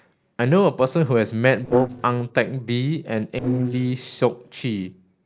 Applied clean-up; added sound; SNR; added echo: neural separator model SepFormer DNS4.